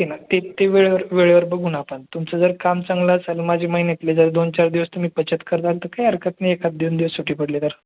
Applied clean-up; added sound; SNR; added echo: none; none; none; none.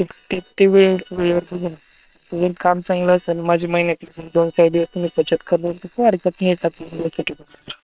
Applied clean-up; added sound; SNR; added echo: neural separator model SepFormer WHAM!.